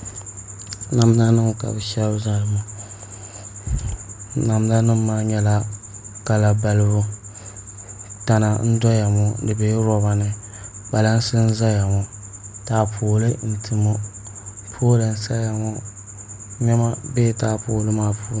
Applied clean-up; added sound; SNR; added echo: none; none; none; none.